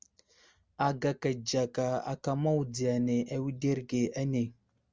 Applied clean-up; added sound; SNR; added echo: none; none; none; none.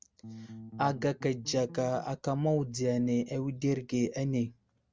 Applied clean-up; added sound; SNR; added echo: none; Bass guitar; 15 dB; none.